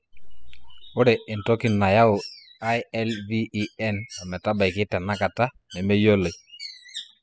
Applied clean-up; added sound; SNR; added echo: classical method spectral subtraction.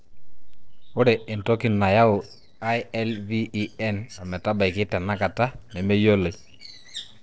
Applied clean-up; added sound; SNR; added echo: neural separator model SepFormer DNS4.